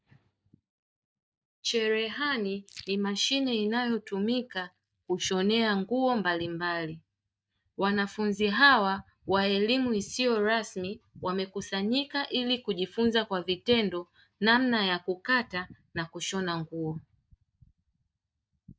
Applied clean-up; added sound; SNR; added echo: neural mask model DeepFilterNet 3.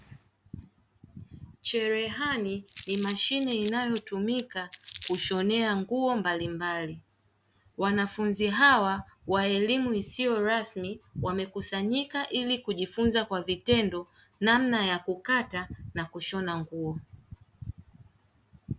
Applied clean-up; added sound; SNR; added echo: none; Crumpling, crinkling; 9 dB; none.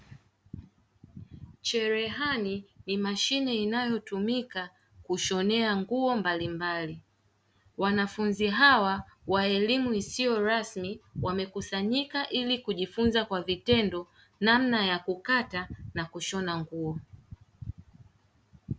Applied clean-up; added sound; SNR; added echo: none; none; none; none.